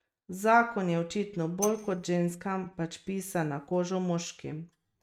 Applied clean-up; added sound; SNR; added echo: neural mask model RNNoise.